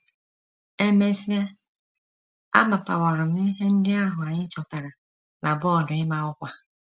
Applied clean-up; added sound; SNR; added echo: none; none; none; none.